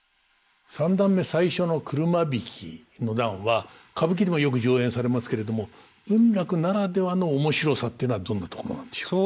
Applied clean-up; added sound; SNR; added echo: neural mask model Resemble Enhance denoiser.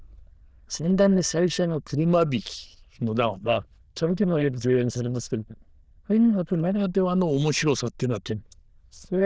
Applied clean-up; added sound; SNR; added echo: neural diffusion model UNIVERSE++.